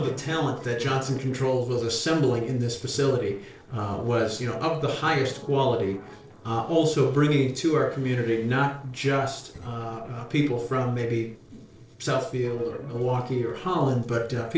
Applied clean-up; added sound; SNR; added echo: neural separator model SepFormer DNS4.